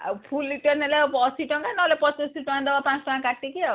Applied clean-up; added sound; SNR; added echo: none; none; none; none.